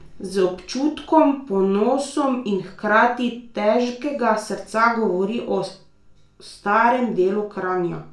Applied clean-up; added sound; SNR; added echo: none; none; none; reverberation time 0.3 s.